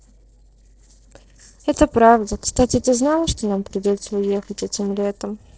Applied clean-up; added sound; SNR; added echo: neural separator model SepFormer DNS4.